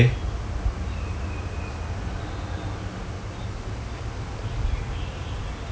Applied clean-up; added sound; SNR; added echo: none; none; none; none.